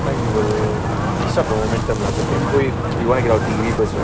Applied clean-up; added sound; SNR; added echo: none; Wind; -1 dB; none.